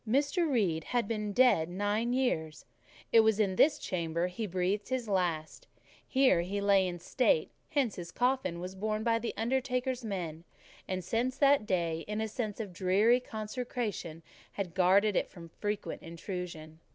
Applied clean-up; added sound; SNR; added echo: none; none; none; none.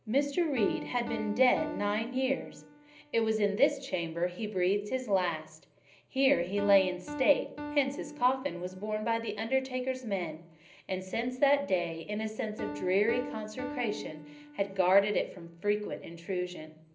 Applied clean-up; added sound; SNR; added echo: none; Piano; 14 dB; reverberation time 0.5 s.